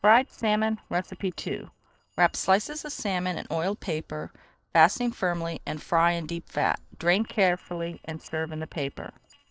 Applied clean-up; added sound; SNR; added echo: neural separator model SepFormer DNS4.